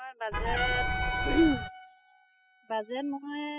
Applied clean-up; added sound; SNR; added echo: classical method spectral subtraction.